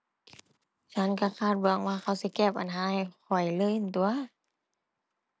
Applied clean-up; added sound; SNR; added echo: none; none; none; none.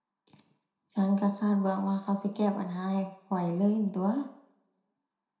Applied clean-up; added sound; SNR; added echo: none; none; none; reverberation time 0.5 s.